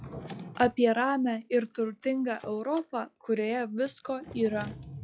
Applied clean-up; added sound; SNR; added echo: classical method log-MMSE.